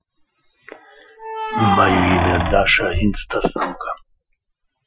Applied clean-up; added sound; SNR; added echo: classical method Wiener filter.